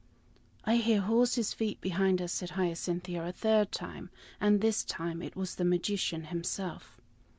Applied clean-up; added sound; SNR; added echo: none; none; none; none.